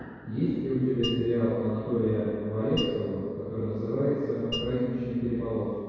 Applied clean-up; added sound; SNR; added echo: none; Mallet percussion; 12 dB; reverberation time 2.0 s.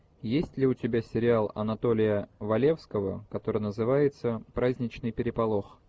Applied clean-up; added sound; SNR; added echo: none; none; none; none.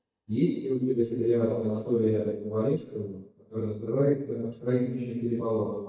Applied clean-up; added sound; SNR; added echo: neural mask model DeepFilterNet 3.